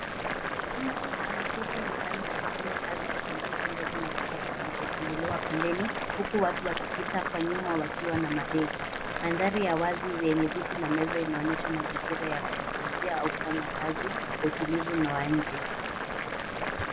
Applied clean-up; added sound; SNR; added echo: none; Boiling; 0 dB; none.